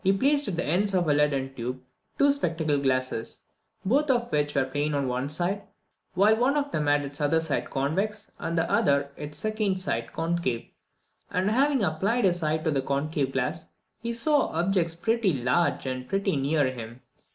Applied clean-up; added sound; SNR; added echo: none; none; none; none.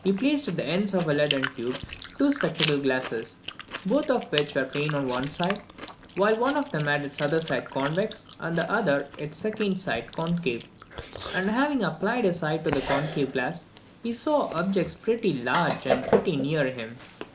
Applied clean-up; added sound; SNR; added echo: none; Chewing, mastication; 8 dB; none.